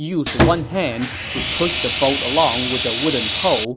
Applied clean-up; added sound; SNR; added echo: none; Sawing; 1 dB; none.